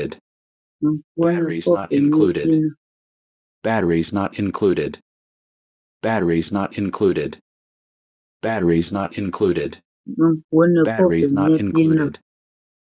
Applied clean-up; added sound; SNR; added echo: neural mask model DeepFilterNet 3.